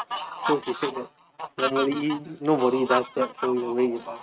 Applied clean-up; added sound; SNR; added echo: neural mask model RNNoise.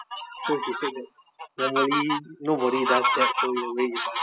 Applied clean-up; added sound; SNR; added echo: classical method spectral subtraction.